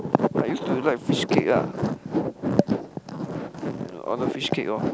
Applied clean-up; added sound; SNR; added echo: none; none; none; none.